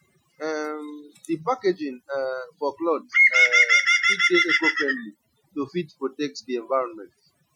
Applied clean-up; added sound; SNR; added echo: classical method Wiener filter.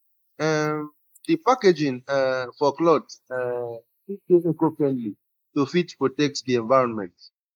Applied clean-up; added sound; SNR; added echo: neural mask model Resemble Enhance denoiser.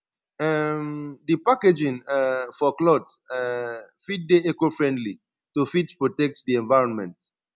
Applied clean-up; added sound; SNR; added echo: none; none; none; none.